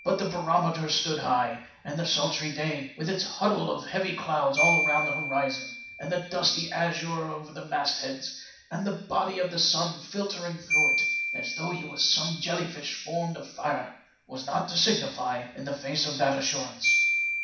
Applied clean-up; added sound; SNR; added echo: none; Marimba, xylophone; 5 dB; reverberation time 0.6 s.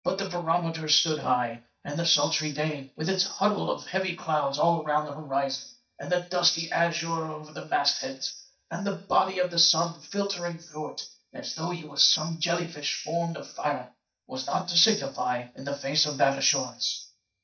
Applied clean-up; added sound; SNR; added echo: neural mask model DeepFilterNet 3.